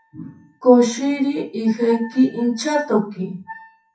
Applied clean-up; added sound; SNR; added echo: classical method WPE with log-MMSE.